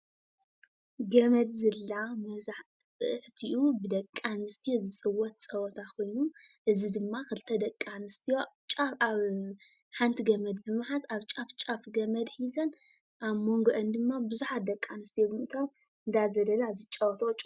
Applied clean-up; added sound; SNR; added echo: none; none; none; none.